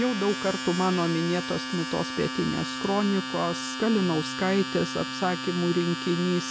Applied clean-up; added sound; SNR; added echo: none; Domestic sounds, home sounds; 6 dB; none.